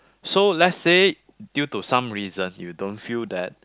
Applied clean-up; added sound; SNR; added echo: none; none; none; none.